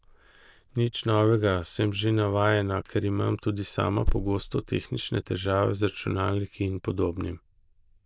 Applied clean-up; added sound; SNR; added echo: neural diffusion model UNIVERSE++.